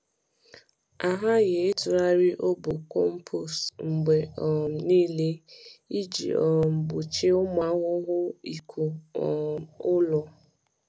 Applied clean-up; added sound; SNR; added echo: none; none; none; none.